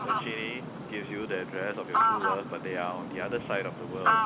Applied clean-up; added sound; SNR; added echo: none; Fowl; -5 dB; none.